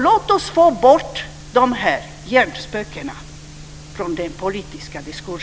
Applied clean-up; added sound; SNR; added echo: none; none; none; none.